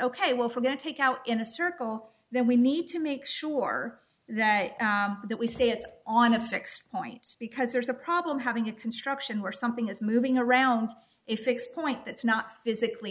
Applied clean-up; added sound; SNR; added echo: none; none; none; none.